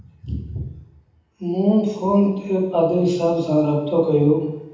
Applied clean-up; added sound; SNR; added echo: none; none; none; reverberation time 0.8 s.